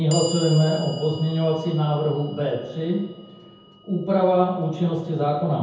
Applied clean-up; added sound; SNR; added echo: none; Clock; 17 dB; reverberation time 0.9 s.